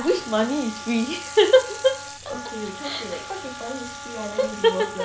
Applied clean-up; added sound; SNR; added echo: none; Sink (filling or washing) / Water tap, faucet + Wind instrument, woodwind instrument; 13 dB; none.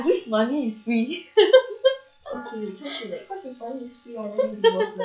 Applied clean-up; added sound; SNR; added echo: classical method log-MMSE.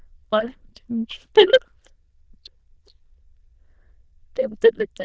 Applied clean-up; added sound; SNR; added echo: neural diffusion model UNIVERSE++.